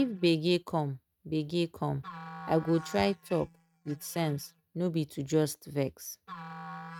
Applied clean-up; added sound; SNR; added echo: neural mask model RNNoise.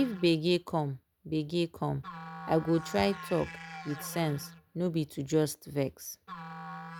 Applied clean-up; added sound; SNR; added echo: none; Musical instrument; 15 dB; none.